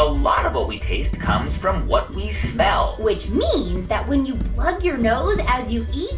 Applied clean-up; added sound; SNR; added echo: none; Coin (dropping); 14 dB; reverberation time 0.3 s.